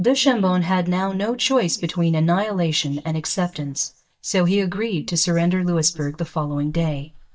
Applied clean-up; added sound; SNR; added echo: neural mask model DeepFilterNet 3.